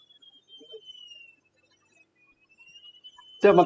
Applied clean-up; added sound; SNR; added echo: classical method spectral subtraction.